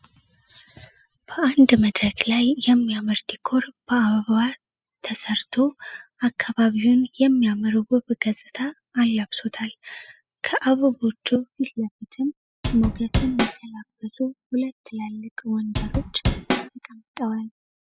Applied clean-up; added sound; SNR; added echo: classical method spectral subtraction.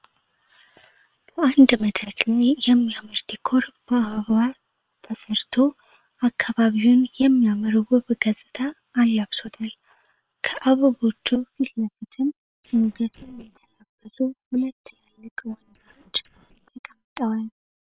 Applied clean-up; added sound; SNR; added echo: neural separator model SepFormer WHAM!.